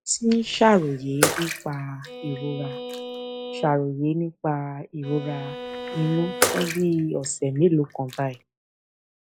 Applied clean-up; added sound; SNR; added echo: classical method log-MMSE.